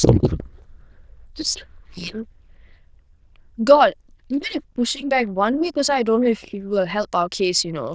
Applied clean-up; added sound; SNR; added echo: neural diffusion model UNIVERSE++.